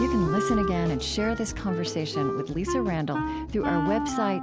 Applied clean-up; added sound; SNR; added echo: none; Wind instrument, woodwind instrument; 3 dB; none.